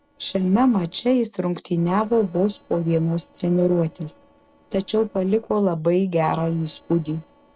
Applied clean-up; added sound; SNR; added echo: neural separator model SepFormer DNS4.